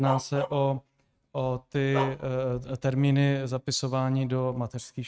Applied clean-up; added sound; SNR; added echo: neural mask model RNNoise.